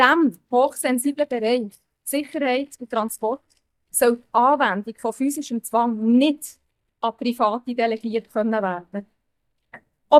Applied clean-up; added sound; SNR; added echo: neural mask model DeepFilterNet 3.